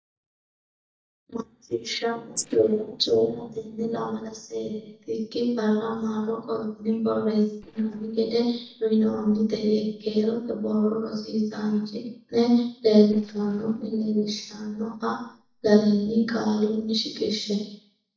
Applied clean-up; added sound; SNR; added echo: neural mask model DeepFilterNet 3.